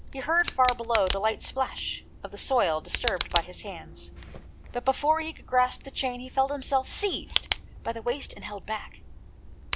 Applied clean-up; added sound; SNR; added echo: none; Tick; 8 dB; none.